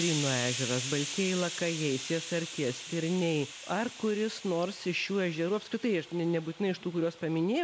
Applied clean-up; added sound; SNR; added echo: none; Hiss; 9 dB; none.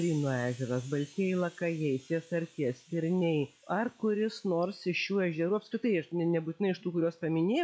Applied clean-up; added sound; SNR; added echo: classical method log-MMSE.